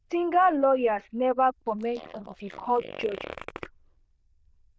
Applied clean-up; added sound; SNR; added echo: neural diffusion model UNIVERSE++.